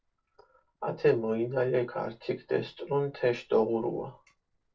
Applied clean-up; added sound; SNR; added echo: neural separator model SepFormer DNS4.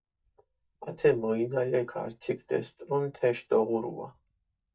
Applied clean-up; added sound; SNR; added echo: neural mask model DeepFilterNet 3.